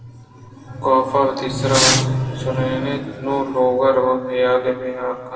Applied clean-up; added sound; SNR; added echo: none; Fireworks; 3 dB; reverberation time 1.5 s.